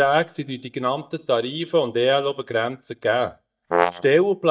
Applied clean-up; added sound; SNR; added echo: neural mask model DeepFilterNet 3.